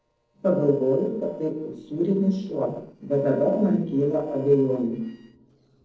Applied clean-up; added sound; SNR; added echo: neural separator model SepFormer DNS4.